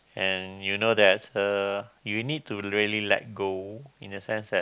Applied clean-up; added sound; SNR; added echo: none; none; none; none.